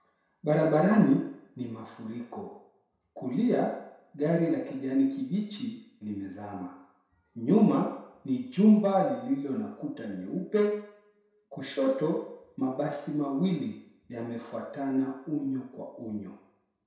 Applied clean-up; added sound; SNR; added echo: none; none; none; reverberation time 0.7 s.